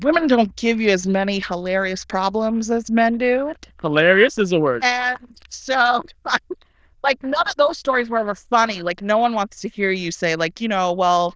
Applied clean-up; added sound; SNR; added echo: neural diffusion model UNIVERSE++.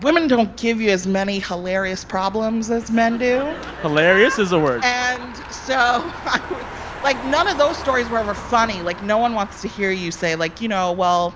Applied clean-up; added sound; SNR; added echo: none; Motor vehicle (road); 15 dB; none.